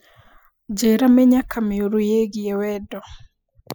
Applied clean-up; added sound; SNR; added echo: classical method spectral subtraction.